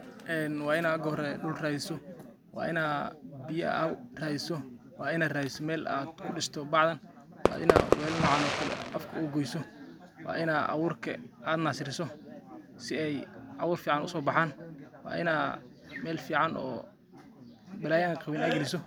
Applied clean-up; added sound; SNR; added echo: none; Fireworks; -3 dB; none.